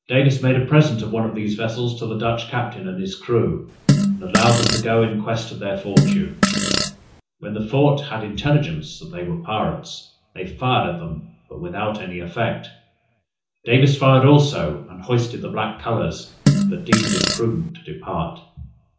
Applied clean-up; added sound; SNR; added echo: none; Fart; -2 dB; reverberation time 0.7 s.